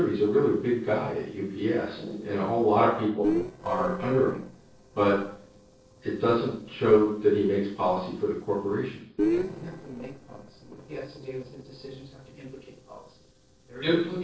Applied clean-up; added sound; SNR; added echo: neural separator model SepFormer DNS4.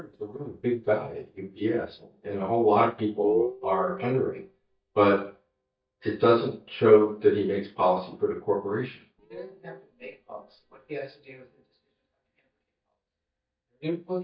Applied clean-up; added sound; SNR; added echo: neural mask model DeepFilterNet 3.